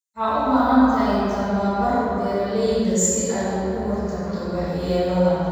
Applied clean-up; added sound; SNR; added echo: none; none; none; reverberation time 2.1 s.